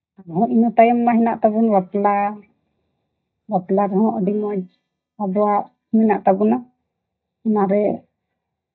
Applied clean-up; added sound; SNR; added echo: neural mask model DeepFilterNet 3.